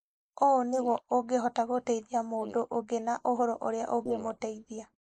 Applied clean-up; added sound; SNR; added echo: neural mask model Resemble Enhance denoiser.